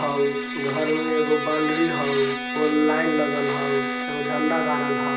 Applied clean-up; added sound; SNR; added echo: none; Bowed string instrument; 3 dB; reverberation time 0.5 s.